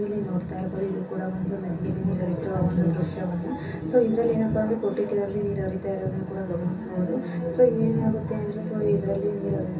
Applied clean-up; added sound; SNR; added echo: none; none; none; reverberation time 0.3 s.